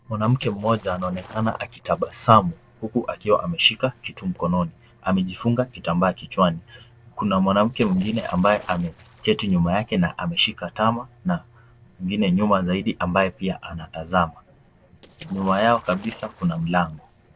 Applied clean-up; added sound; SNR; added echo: neural separator model SepFormer DNS4.